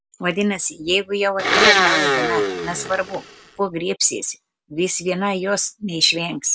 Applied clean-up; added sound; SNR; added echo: none; Domestic sounds, home sounds; -3 dB; none.